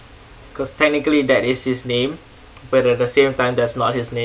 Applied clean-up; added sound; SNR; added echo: none; none; none; none.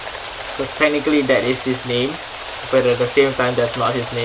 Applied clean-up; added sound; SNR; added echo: none; Rain; 10 dB; none.